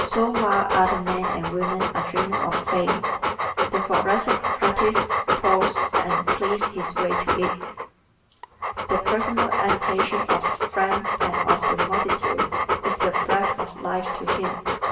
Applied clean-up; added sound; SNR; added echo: none; Dog; -2 dB; reverberation time 0.7 s.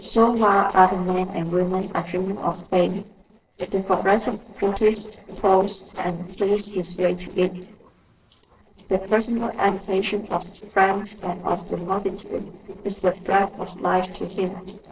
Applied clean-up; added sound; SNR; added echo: neural separator model SepFormer DNS4.